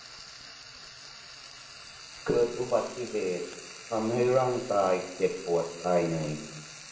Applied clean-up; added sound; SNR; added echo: none; Frying (food); 15 dB; reverberation time 0.8 s.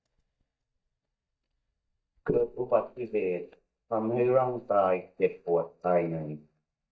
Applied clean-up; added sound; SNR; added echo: neural mask model DeepFilterNet 3.